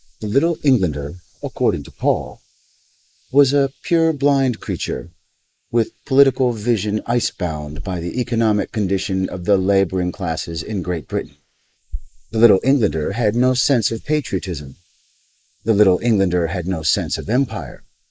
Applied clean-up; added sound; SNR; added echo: neural mask model Resemble Enhance denoiser.